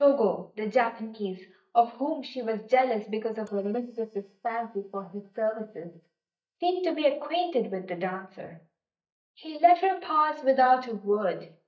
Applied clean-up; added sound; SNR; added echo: neural mask model DeepFilterNet 3.